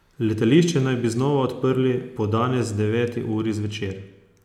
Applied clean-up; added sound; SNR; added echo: none; none; none; none.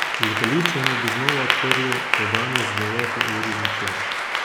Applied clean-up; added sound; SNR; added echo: none; Applause / Clapping; -5 dB; none.